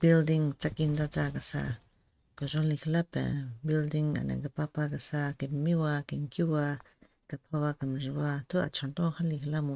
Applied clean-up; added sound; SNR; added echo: neural mask model RNNoise.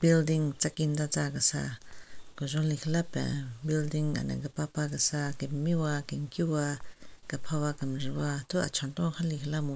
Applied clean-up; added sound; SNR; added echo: none; none; none; none.